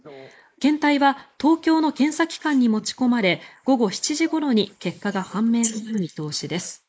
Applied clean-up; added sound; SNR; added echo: neural mask model Resemble Enhance denoiser.